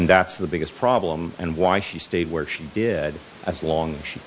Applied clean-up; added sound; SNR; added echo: none; none; none; none.